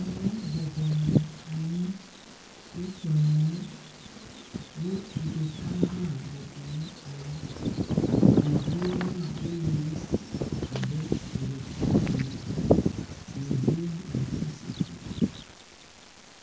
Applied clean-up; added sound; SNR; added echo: none; Bird vocalization, bird call, bird song; -2 dB; reverberation time 0.5 s.